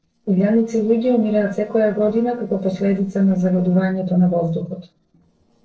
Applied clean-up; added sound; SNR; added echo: neural separator model SepFormer DNS4.